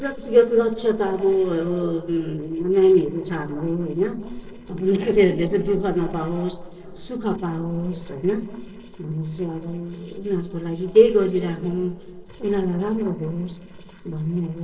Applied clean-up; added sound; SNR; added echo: neural separator model SepFormer DNS4.